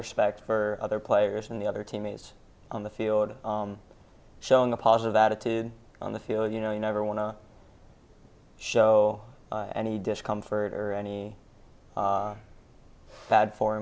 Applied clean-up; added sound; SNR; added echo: none; none; none; none.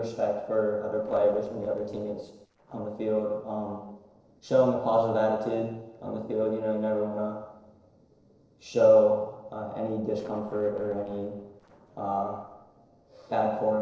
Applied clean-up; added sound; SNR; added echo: neural separator model SepFormer DNS4.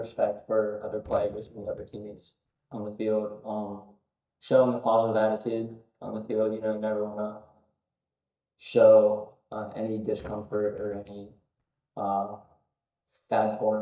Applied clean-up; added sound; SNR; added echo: neural mask model DeepFilterNet 3.